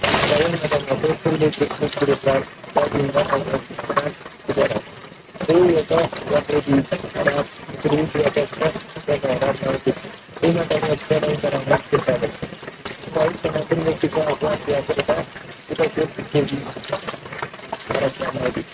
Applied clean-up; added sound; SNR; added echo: neural mask model RNNoise.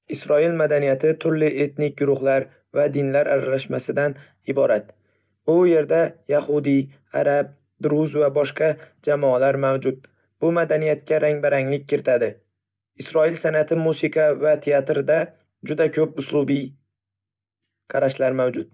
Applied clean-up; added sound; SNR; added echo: none; none; none; none.